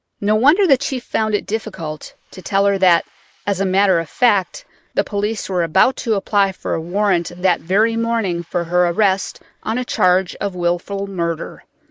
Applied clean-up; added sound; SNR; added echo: neural mask model Resemble Enhance denoiser.